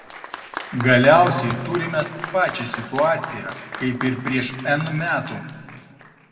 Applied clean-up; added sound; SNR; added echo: none; Applause; 13 dB; reverberation time 1.5 s.